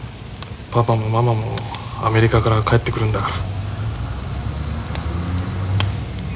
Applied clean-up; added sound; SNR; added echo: none; none; none; none.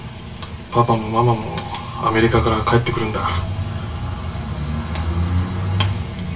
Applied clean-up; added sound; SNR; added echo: none; none; none; reverberation time 0.2 s.